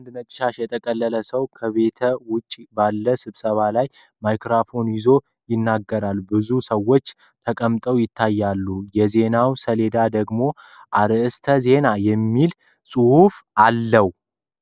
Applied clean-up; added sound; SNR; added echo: none; none; none; none.